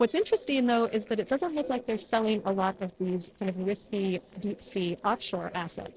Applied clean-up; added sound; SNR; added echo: neural separator model SepFormer DNS4.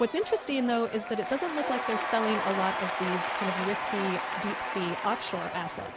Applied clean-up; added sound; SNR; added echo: none; Applause / Crowd / Cheering; 2 dB; none.